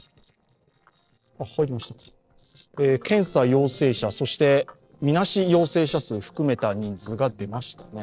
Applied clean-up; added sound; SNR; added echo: neural separator model SepFormer DNS4.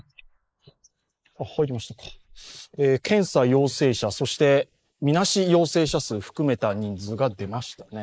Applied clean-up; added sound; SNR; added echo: neural mask model Resemble Enhance denoiser.